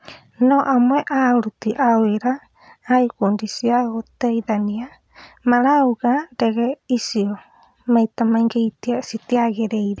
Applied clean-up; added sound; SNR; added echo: none; none; none; none.